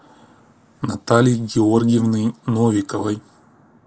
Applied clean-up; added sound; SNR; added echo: neural mask model Resemble Enhance denoiser.